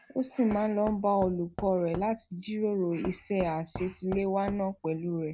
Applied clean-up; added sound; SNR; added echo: none; Knock / Wood; 14 dB; none.